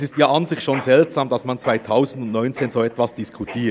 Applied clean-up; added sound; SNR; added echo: none; Mechanisms; 19 dB; none.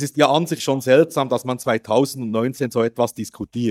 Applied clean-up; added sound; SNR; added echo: neural mask model DeepFilterNet 3.